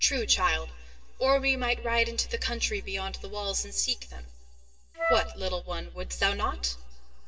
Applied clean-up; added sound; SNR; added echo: none; Wind instrument, woodwind instrument; 2 dB; reverberation time 2.2 s.